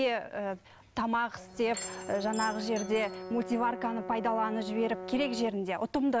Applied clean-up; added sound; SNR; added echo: none; Door / Chime + Brass instrument; 11 dB; none.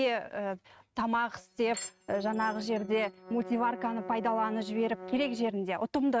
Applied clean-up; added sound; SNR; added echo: neural mask model RNNoise.